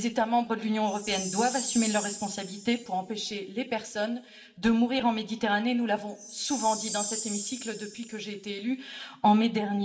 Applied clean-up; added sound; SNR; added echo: none; Chime; 11 dB; reverberation time 0.8 s.